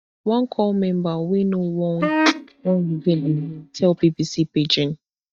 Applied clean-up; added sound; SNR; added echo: neural mask model DeepFilterNet 3.